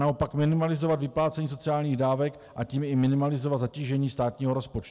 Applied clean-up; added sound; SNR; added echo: none; none; none; none.